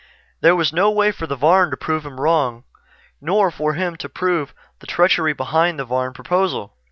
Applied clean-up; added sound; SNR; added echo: none; none; none; none.